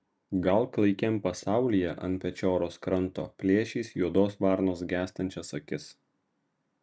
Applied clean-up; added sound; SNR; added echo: none; none; none; none.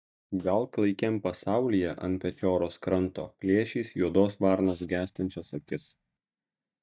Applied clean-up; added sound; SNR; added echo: neural mask model DeepFilterNet 3.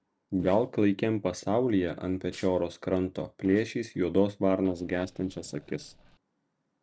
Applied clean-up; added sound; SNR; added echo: neural separator model SepFormer DNS4.